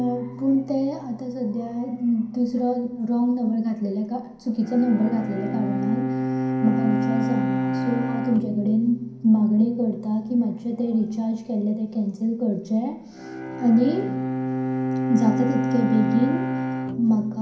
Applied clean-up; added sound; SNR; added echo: none; Bowed string instrument; 5 dB; reverberation time 0.5 s.